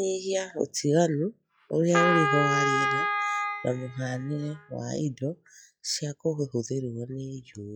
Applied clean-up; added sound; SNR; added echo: classical method log-MMSE.